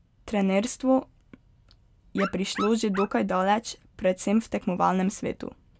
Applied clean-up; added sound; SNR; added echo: none; Dog; 10 dB; none.